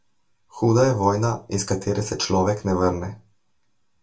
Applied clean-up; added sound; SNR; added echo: none; none; none; reverberation time 0.2 s.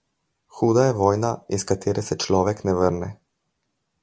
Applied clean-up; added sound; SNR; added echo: none; none; none; none.